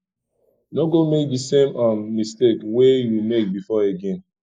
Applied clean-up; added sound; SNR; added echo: neural mask model Resemble Enhance denoiser.